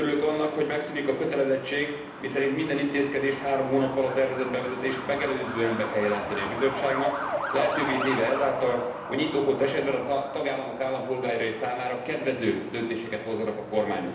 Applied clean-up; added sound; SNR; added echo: none; Truck; 8 dB; reverberation time 0.8 s.